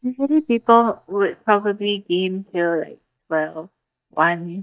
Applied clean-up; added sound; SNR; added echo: neural mask model DeepFilterNet 3.